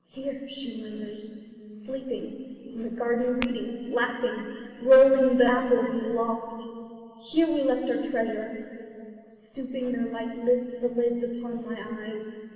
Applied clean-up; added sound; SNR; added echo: none; Tap / Glass; 16 dB; reverberation time 2.9 s.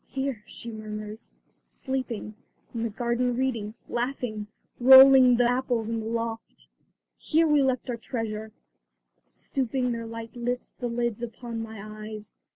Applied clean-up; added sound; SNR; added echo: none; none; none; none.